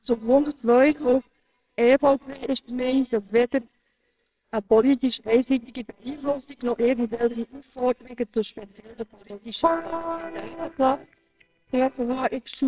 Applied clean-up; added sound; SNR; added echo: neural separator model SepFormer WHAMR!.